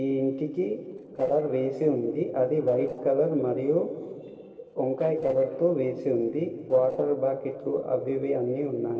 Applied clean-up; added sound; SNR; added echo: neural separator model SepFormer DNS4.